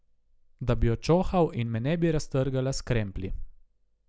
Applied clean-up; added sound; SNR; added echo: none; none; none; none.